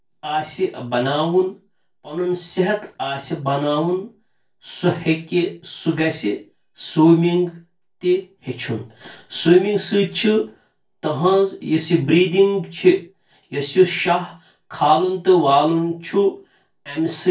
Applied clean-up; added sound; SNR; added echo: none; none; none; reverberation time 0.2 s.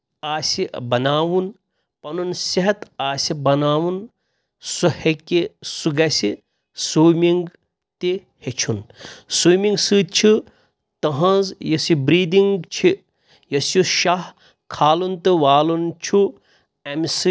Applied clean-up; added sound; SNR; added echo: none; none; none; none.